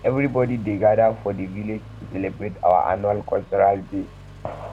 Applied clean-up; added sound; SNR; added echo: none; Accelerating, revving, vroom; 18 dB; none.